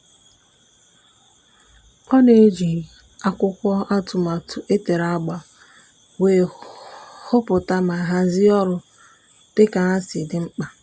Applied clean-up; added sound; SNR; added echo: none; none; none; none.